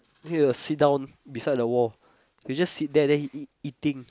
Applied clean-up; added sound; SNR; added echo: none; none; none; none.